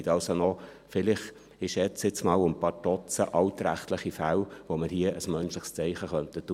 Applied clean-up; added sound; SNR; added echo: none; none; none; none.